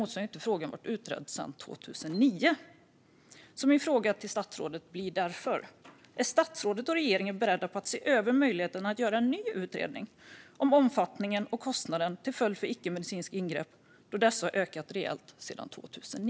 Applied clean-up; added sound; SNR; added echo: none; none; none; none.